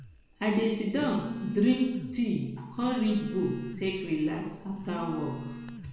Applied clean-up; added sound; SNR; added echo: none; Telephone; 11 dB; reverberation time 0.9 s.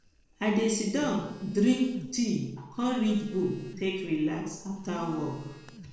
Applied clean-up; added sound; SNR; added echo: neural separator model SepFormer DNS4.